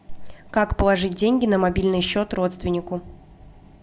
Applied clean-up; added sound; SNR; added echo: none; none; none; none.